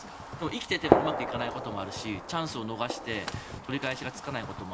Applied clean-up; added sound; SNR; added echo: none; Gunshot, gunfire; -2 dB; none.